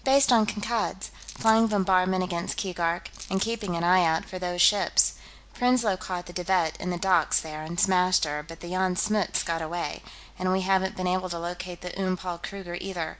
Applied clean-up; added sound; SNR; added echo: none; Coin (dropping); 16 dB; none.